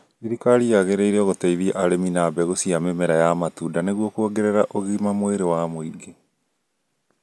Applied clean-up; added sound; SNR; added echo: none; none; none; none.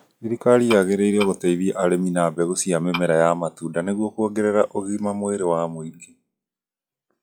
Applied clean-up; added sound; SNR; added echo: classical method log-MMSE.